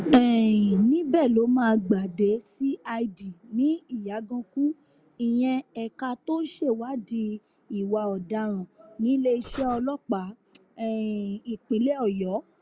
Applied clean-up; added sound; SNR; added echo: none; Breathing; 14 dB; none.